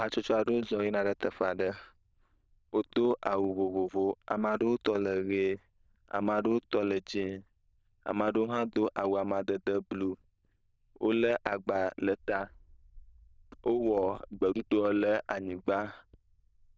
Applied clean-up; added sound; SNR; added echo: neural diffusion model UNIVERSE++.